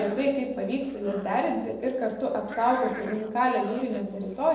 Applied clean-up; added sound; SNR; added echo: neural separator model SepFormer DNS4.